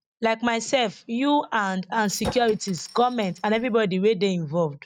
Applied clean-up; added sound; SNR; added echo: neural mask model RNNoise.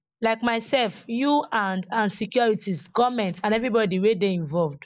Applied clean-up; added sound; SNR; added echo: neural mask model Resemble Enhance denoiser.